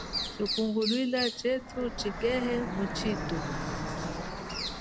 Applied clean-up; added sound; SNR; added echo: none; Bird vocalization, bird call, bird song + Fixed-wing aircraft, airplane; 3 dB; none.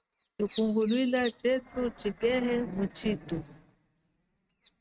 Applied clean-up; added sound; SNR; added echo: neural mask model RNNoise.